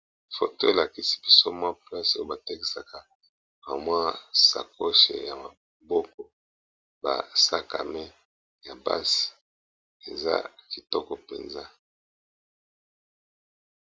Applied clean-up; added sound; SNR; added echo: none; none; none; none.